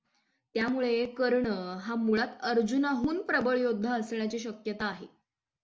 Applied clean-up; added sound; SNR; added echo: none; none; none; none.